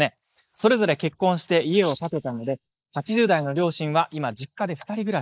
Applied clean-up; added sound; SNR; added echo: neural mask model Resemble Enhance denoiser.